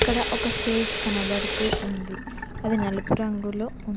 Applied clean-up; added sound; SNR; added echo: none; Sink (filling or washing) / Water tap, faucet; -2 dB; none.